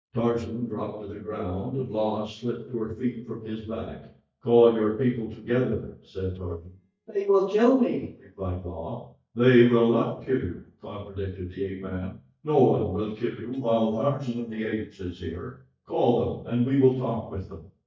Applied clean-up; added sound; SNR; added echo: neural mask model DeepFilterNet 3.